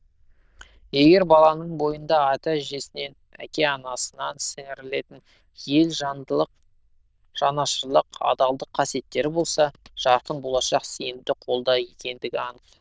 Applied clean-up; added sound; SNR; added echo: neural diffusion model UNIVERSE++.